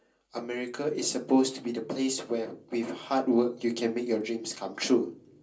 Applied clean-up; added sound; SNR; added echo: none; none; none; reverberation time 0.3 s.